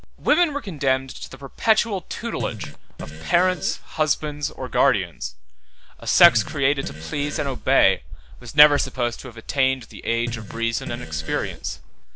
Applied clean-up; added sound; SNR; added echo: none; Fart; 12 dB; none.